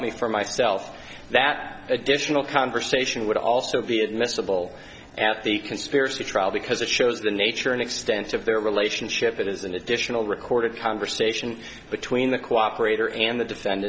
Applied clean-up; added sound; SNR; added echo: none; none; none; none.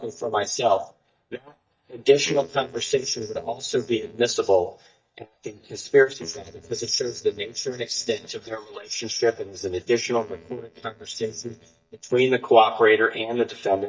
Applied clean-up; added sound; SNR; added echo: neural mask model DeepFilterNet 3.